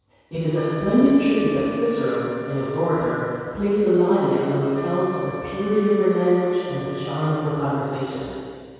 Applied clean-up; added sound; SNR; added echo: none; Wind instrument, woodwind instrument; 16 dB; reverberation time 2.2 s.